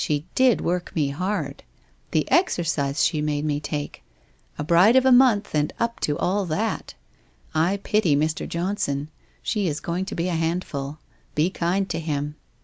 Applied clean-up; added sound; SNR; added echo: none; none; none; none.